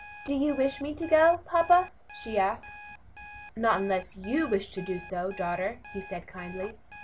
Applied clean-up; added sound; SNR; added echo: none; Alarm; 17 dB; none.